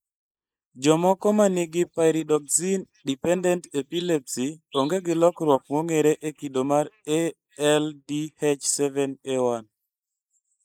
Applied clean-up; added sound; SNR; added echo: neural mask model Resemble Enhance denoiser.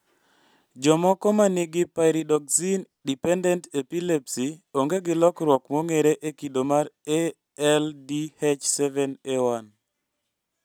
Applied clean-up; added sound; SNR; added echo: none; none; none; none.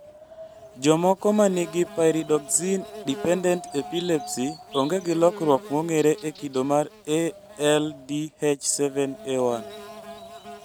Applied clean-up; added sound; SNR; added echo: none; Wind + Buzz / Bird; 16 dB; none.